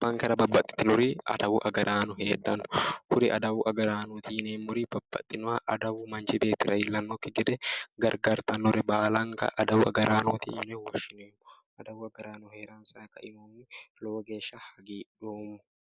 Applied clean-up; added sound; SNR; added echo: none; none; none; none.